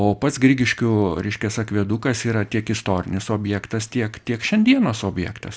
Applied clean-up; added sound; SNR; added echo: none; none; none; none.